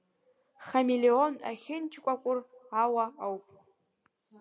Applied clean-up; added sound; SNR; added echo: none; none; none; none.